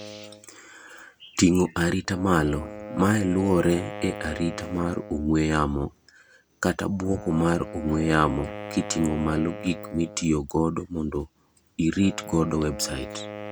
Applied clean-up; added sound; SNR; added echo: none; Wind instrument, woodwind instrument; 14 dB; none.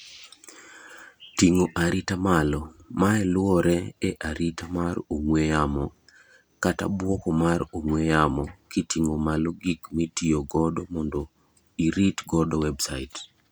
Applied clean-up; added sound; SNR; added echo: none; none; none; none.